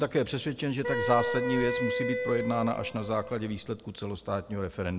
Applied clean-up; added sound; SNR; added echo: none; Wind instrument, woodwind instrument; 2 dB; none.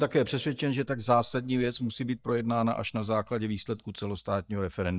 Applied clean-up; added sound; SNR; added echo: neural mask model DeepFilterNet 3.